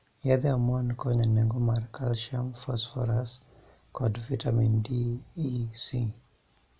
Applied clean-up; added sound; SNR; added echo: none; none; none; none.